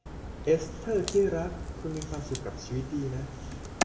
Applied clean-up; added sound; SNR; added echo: none; Crack; 6 dB; reverberation time 1.0 s.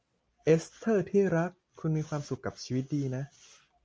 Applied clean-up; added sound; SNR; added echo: none; none; none; none.